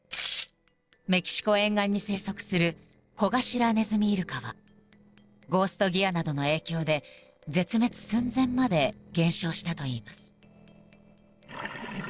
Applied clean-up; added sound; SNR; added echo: neural separator model SepFormer DNS4.